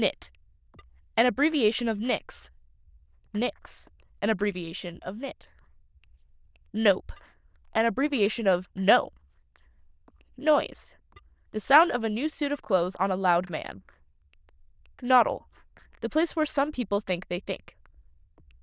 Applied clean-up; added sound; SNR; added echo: neural diffusion model UNIVERSE++.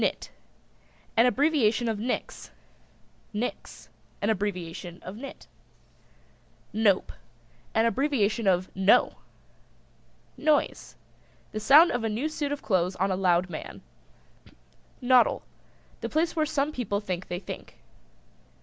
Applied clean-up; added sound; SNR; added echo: none; none; none; none.